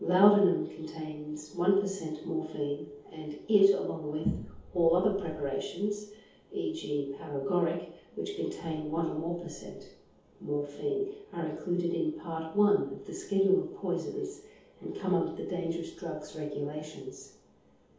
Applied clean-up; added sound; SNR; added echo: none; none; none; reverberation time 0.7 s.